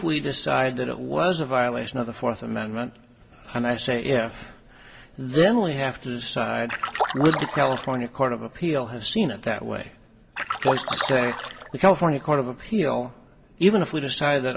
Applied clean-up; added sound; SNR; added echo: none; Splash, splatter; 4 dB; reverberation time 1.0 s.